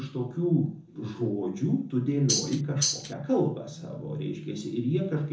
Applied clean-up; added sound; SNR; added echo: none; Tambourine; 0 dB; reverberation time 0.6 s.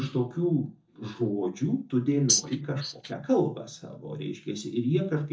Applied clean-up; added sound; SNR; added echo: neural mask model DeepFilterNet 3.